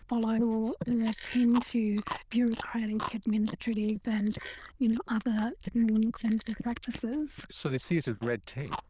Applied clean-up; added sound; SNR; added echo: neural diffusion model UNIVERSE++.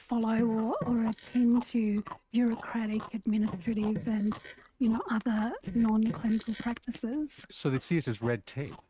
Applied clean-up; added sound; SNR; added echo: neural mask model RNNoise.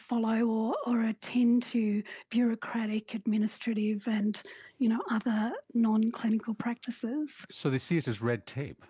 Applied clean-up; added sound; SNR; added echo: none; none; none; none.